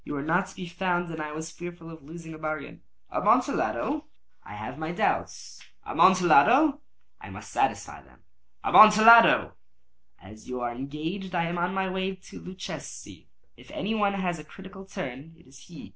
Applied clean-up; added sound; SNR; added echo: none; none; none; none.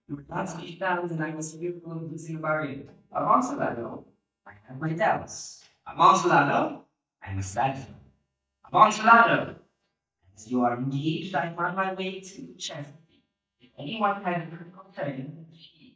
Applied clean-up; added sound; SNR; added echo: neural mask model DeepFilterNet 3.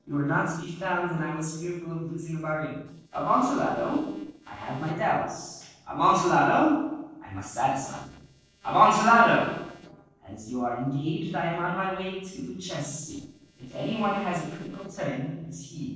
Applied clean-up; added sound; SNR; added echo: neural separator model SepFormer DNS4.